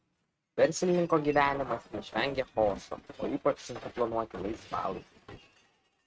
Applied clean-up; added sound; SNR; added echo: neural mask model RNNoise.